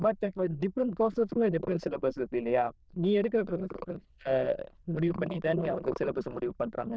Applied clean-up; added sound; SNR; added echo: neural diffusion model UNIVERSE++.